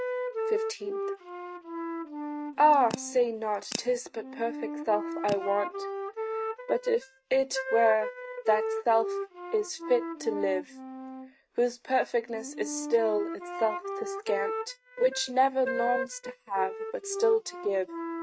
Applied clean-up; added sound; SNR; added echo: neural mask model RNNoise.